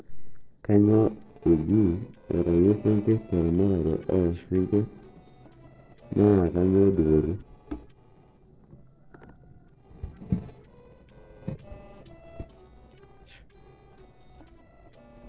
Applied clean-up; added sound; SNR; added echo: neural separator model SepFormer DNS4.